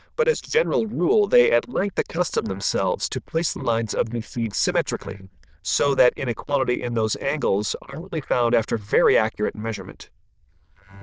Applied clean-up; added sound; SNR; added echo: neural diffusion model UNIVERSE++.